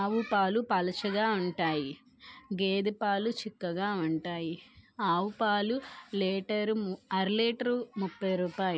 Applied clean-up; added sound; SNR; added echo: none; none; none; none.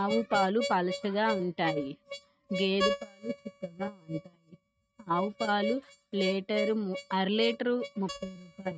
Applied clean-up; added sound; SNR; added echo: neural mask model RNNoise.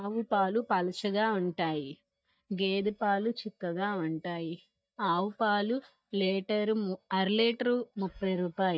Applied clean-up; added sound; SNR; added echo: neural mask model DeepFilterNet 3.